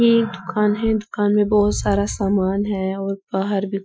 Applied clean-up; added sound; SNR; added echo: classical method Wiener filter.